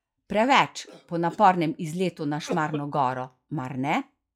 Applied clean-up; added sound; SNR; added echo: classical method log-MMSE.